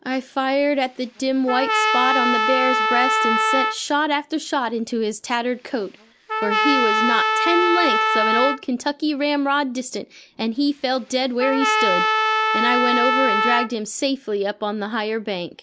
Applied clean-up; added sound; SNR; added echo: none; Trumpet; -2 dB; none.